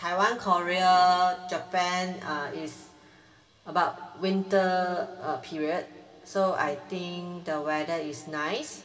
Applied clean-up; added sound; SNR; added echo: none; none; none; reverberation time 1.8 s.